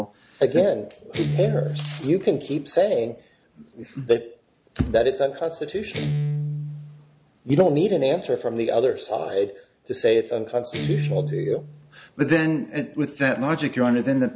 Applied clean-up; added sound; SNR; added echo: none; Guitar; 9 dB; none.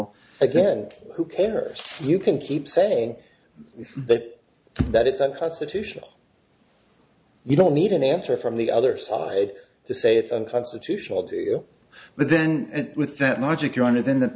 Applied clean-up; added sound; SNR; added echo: none; none; none; none.